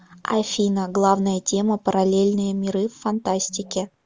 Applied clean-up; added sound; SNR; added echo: none; none; none; none.